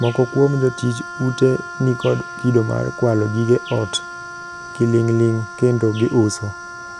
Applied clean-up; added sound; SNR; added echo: none; Wind instrument, woodwind instrument; 14 dB; none.